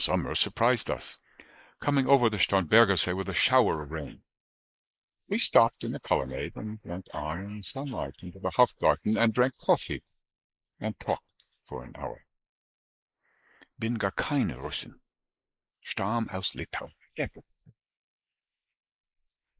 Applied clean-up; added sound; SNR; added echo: neural mask model Resemble Enhance denoiser.